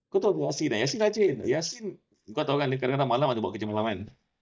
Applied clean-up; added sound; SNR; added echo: neural mask model DeepFilterNet 3.